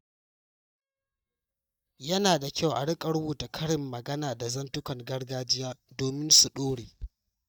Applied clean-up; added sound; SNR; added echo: neural mask model DeepFilterNet 3.